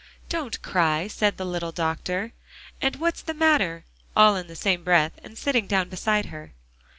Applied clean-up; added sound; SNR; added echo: none; none; none; none.